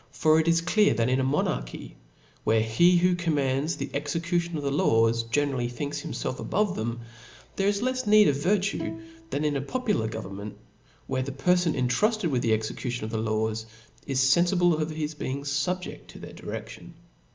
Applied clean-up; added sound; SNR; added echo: none; Bowed string instrument; 14 dB; none.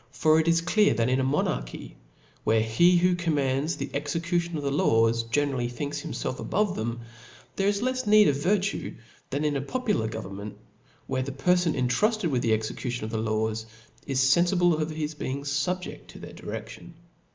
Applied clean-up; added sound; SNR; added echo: neural mask model Resemble Enhance denoiser.